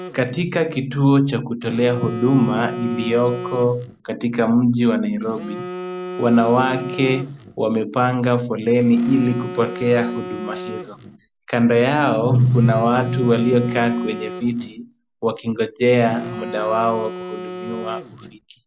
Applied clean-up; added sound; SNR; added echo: none; Telephone; 13 dB; none.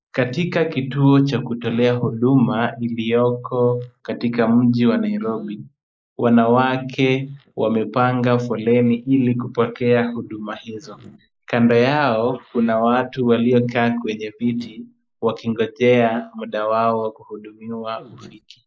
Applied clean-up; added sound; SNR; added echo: neural mask model Resemble Enhance denoiser.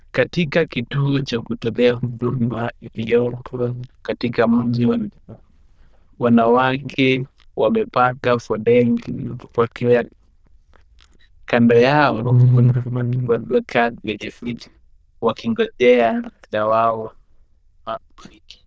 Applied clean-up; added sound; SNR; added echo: neural diffusion model UNIVERSE++.